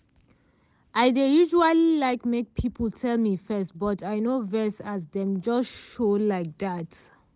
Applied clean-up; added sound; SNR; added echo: none; none; none; none.